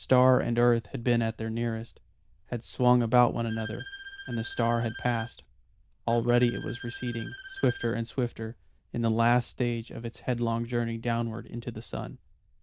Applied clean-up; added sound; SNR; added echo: neural diffusion model UNIVERSE++.